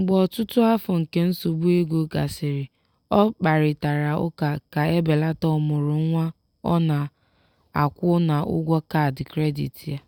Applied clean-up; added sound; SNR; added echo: none; none; none; none.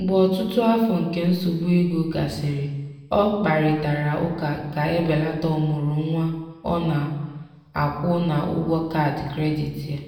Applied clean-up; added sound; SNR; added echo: none; none; none; reverberation time 1.2 s.